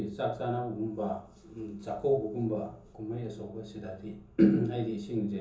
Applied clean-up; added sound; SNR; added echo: none; none; none; reverberation time 0.6 s.